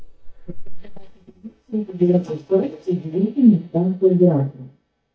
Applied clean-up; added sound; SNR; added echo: neural mask model DeepFilterNet 3.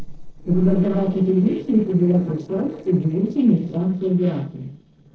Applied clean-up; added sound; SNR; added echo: neural separator model SepFormer DNS4.